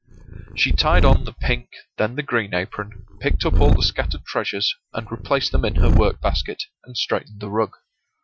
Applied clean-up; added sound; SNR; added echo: classical method Wiener filter.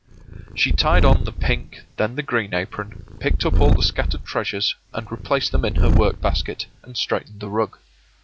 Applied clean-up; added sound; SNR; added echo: none; Purr; -4 dB; none.